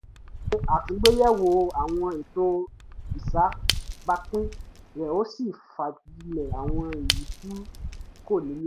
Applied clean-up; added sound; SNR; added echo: none; Shatter / Crushing; 5 dB; none.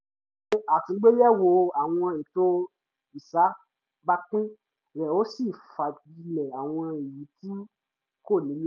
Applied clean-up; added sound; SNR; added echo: none; none; none; none.